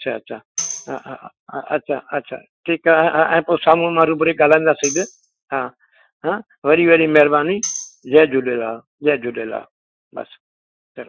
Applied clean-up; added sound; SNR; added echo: classical method Wiener filter.